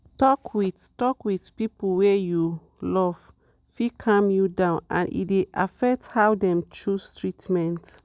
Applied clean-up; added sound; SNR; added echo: none; none; none; none.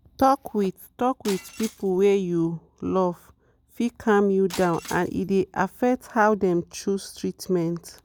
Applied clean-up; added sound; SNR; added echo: none; Shatter; 19 dB; none.